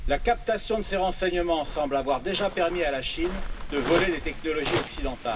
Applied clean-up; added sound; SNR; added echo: none; Waves, surf; 5 dB; reverberation time 0.4 s.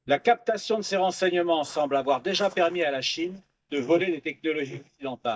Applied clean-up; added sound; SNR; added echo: neural mask model DeepFilterNet 3.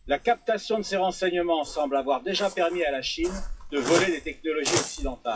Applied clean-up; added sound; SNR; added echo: classical method WPE with log-MMSE.